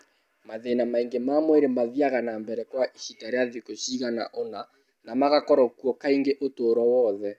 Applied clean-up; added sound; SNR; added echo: none; none; none; none.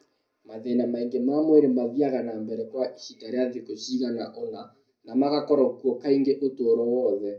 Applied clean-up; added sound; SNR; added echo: none; none; none; reverberation time 0.4 s.